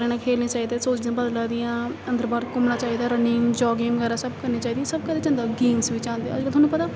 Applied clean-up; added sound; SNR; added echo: none; none; none; none.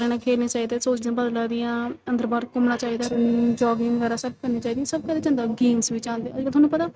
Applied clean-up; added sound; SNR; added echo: neural mask model RNNoise.